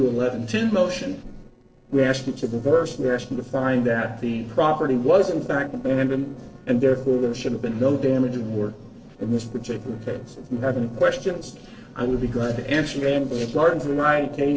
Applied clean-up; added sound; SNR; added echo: neural separator model SepFormer DNS4.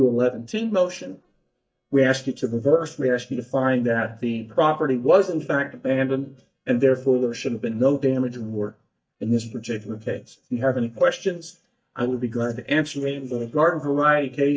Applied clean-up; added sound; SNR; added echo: neural mask model DeepFilterNet 3.